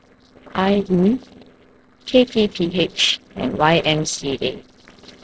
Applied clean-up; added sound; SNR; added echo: neural separator model SepFormer DNS4.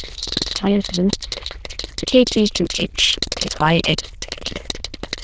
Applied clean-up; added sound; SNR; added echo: neural diffusion model UNIVERSE++.